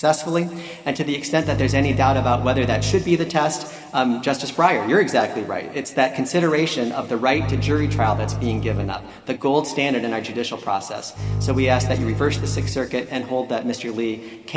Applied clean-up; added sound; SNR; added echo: none; Bowed string instrument; 3 dB; reverberation time 1.9 s.